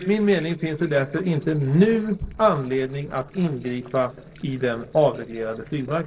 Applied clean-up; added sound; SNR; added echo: neural separator model SepFormer DNS4.